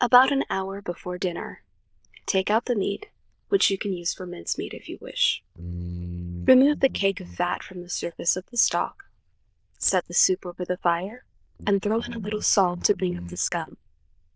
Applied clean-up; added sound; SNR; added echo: neural diffusion model UNIVERSE++.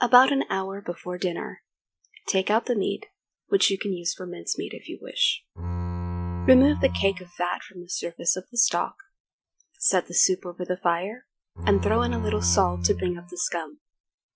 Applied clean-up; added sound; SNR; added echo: classical method Wiener filter.